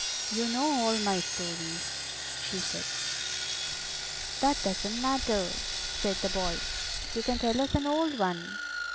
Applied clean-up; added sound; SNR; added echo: none; Sawing; 2 dB; none.